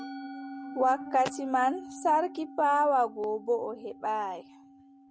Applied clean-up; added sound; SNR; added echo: none; Musical instrument; 14 dB; none.